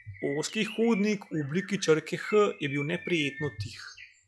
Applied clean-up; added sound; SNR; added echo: classical method log-MMSE.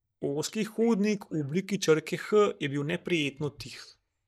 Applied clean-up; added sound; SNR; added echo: neural mask model DeepFilterNet 3.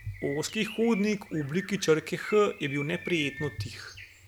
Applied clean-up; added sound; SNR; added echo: none; Bird; 14 dB; none.